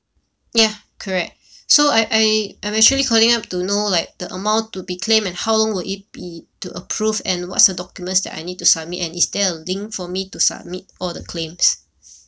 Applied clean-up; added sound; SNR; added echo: none; none; none; none.